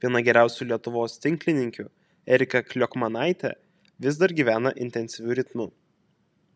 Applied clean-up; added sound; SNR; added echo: none; none; none; none.